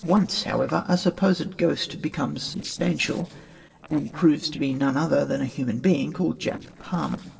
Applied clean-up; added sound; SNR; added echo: neural separator model SepFormer DNS4.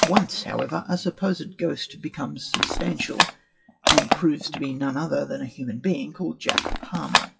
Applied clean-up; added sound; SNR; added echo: classical method WPE with log-MMSE.